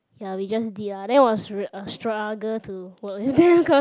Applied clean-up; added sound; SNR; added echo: none; none; none; none.